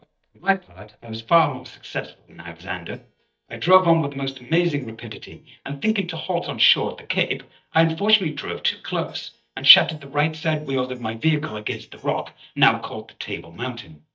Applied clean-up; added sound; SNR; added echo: neural mask model DeepFilterNet 3.